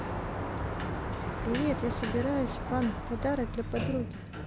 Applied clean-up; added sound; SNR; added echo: none; Sliding door; 1 dB; none.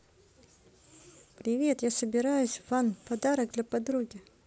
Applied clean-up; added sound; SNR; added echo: none; none; none; none.